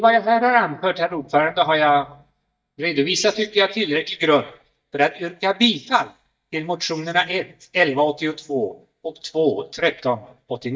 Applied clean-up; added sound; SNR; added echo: neural mask model DeepFilterNet 3.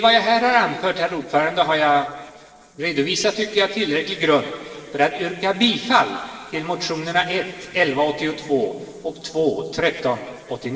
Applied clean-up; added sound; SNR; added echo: neural separator model SepFormer DNS4.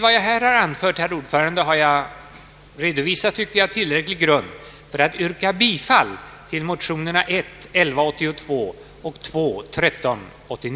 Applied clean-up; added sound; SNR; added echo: none; none; none; none.